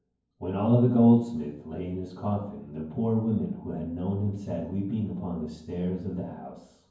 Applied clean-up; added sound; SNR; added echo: none; none; none; reverberation time 0.9 s.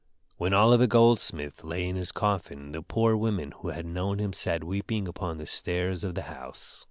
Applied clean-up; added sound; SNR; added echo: none; none; none; none.